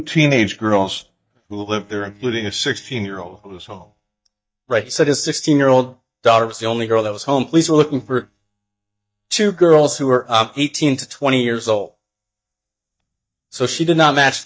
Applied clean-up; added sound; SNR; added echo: neural mask model DeepFilterNet 3.